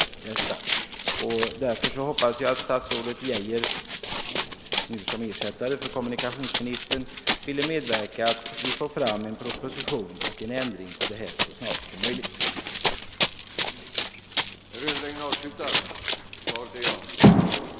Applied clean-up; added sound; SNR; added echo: none; Run; -3 dB; none.